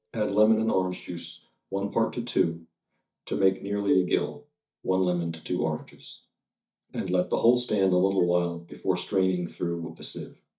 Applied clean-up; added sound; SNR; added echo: neural mask model DeepFilterNet 3.